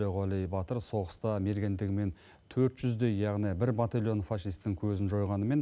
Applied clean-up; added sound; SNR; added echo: none; none; none; none.